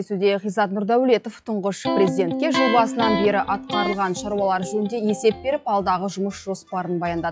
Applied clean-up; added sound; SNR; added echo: classical method log-MMSE.